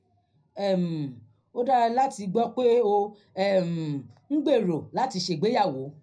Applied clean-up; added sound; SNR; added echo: none; none; none; reverberation time 0.4 s.